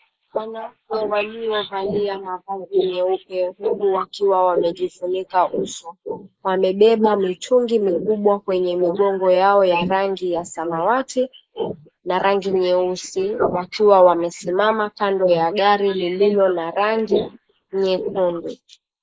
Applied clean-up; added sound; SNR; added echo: neural mask model Resemble Enhance denoiser.